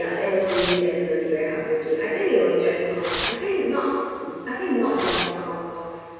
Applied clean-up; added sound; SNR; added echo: none; Fireworks; 3 dB; reverberation time 1.9 s.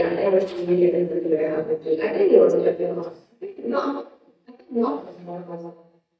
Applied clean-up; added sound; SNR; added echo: neural mask model DeepFilterNet 3.